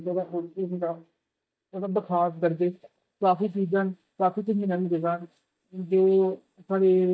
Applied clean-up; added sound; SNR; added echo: neural mask model DeepFilterNet 3.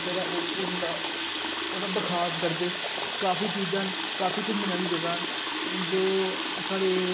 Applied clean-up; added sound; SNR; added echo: none; Water tap, faucet; -4 dB; none.